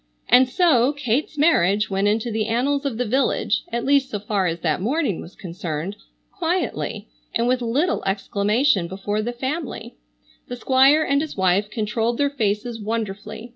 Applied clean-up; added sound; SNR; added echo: none; none; none; none.